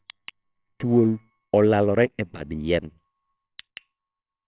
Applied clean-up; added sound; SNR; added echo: neural separator model SepFormer WHAMR!.